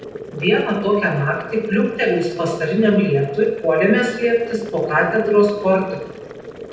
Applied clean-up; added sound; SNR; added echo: none; Boiling; 14 dB; reverberation time 0.9 s.